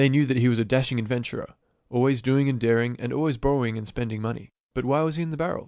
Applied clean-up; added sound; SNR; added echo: none; none; none; none.